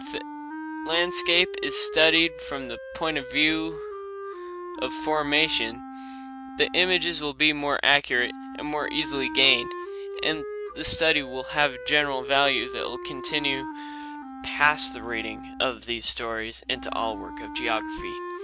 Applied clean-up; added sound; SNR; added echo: none; Wind instrument, woodwind instrument; 10 dB; none.